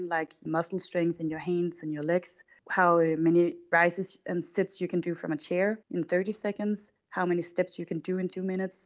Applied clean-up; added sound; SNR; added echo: none; none; none; none.